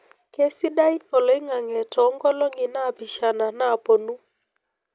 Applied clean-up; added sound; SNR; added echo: none; none; none; none.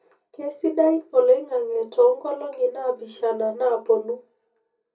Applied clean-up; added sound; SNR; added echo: none; none; none; reverberation time 0.3 s.